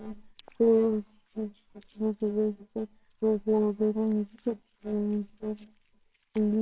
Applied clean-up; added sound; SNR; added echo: neural separator model SepFormer WHAMR!.